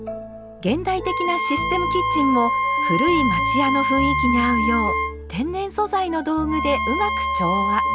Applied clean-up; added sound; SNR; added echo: none; Wind instrument, woodwind instrument; 0 dB; none.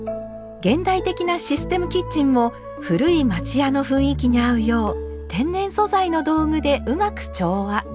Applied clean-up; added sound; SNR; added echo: none; none; none; none.